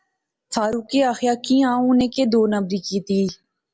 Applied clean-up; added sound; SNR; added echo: none; none; none; none.